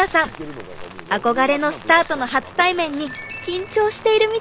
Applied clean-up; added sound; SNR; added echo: none; Rain + Shatter; 19 dB; none.